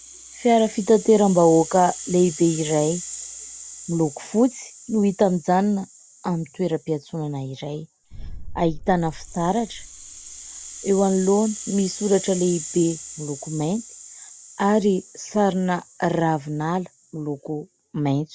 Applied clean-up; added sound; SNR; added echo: none; Boom + Rattle (instrument); 14 dB; none.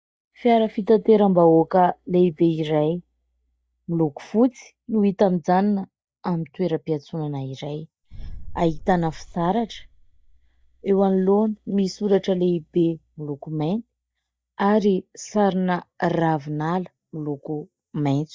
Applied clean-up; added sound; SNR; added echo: neural mask model DeepFilterNet 3.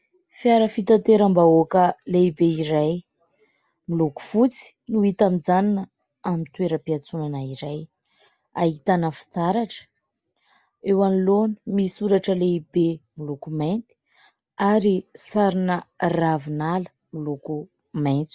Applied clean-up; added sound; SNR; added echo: none; none; none; none.